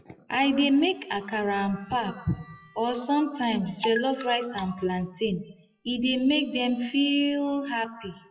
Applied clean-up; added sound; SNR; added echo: classical method WPE with log-MMSE.